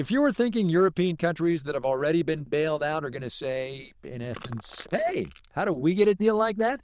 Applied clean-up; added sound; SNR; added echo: neural diffusion model UNIVERSE++.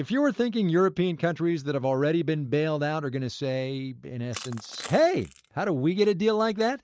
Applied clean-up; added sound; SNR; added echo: neural mask model RNNoise.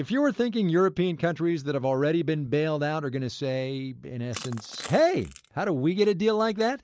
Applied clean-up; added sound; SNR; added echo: none; Crushing; 18 dB; none.